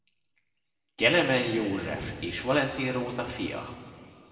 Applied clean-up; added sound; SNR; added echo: none; none; none; reverberation time 2.2 s.